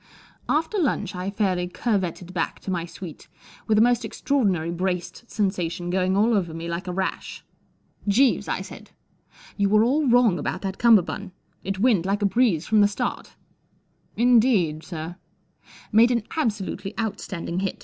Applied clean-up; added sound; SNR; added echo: none; none; none; none.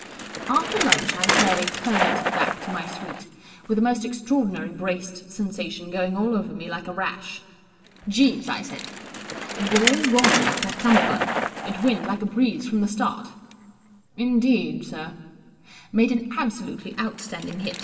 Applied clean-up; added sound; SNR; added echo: none; Bicycle; 4 dB; reverberation time 1.9 s.